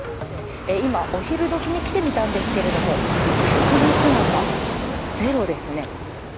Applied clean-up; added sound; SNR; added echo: none; Fixed-wing aircraft, airplane; -2 dB; none.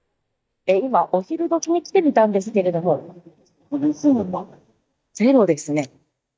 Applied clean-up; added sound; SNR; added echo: neural mask model DeepFilterNet 3.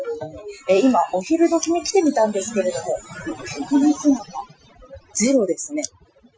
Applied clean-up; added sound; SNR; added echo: classical method Wiener filter.